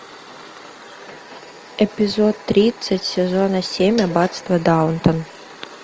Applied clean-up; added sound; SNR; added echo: none; none; none; none.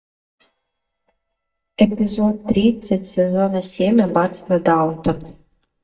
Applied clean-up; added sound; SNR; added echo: neural mask model DeepFilterNet 3.